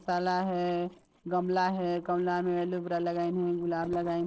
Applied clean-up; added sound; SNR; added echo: neural separator model SepFormer DNS4.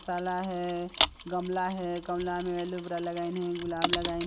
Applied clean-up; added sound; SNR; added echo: none; Mechanisms; 0 dB; none.